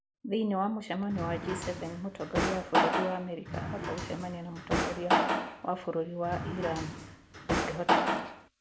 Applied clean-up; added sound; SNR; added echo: none; Drawer open or close; -3 dB; none.